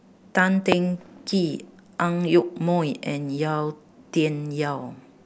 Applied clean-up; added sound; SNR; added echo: none; Fireworks; 14 dB; none.